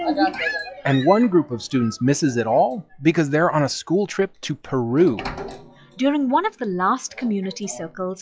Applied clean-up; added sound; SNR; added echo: classical method log-MMSE.